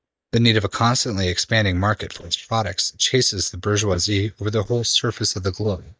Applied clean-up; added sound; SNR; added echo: neural mask model DeepFilterNet 3.